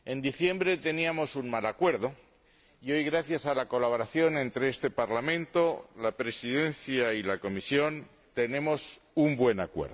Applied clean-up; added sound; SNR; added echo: none; none; none; none.